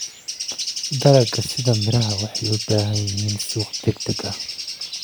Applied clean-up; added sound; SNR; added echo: none; Bird; 6 dB; none.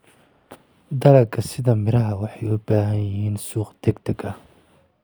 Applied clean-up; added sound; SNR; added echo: none; none; none; none.